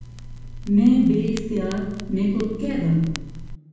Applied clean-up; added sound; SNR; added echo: none; Crackle; 13 dB; reverberation time 1.1 s.